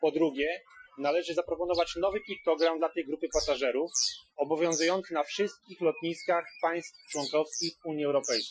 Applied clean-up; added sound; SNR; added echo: classical method Wiener filter.